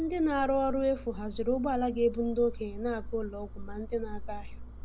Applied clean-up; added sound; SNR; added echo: none; Engine; 8 dB; none.